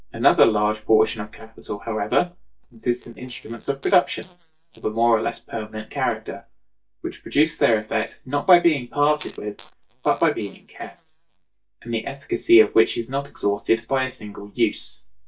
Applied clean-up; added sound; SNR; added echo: neural mask model DeepFilterNet 3.